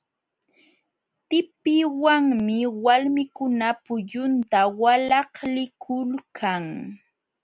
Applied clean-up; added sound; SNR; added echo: none; none; none; none.